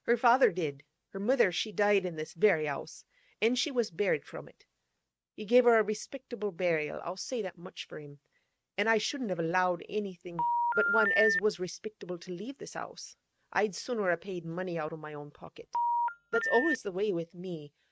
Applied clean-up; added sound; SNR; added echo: neural mask model RNNoise.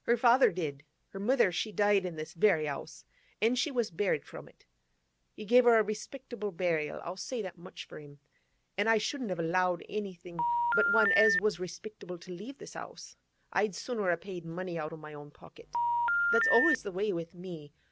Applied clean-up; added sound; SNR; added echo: none; Telephone; -3 dB; none.